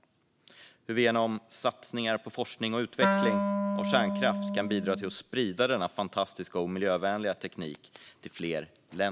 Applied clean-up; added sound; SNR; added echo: none; Wind instrument, woodwind instrument; -1 dB; none.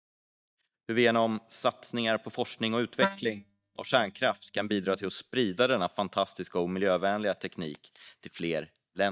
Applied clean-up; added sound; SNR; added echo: neural mask model DeepFilterNet 3.